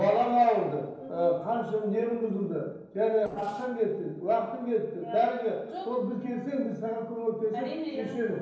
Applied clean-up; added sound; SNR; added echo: neural separator model SepFormer DNS4.